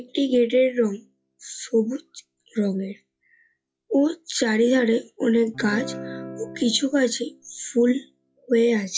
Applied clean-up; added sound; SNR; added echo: classical method log-MMSE.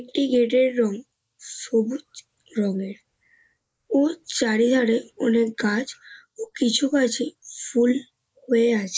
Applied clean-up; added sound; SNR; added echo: neural mask model Resemble Enhance denoiser.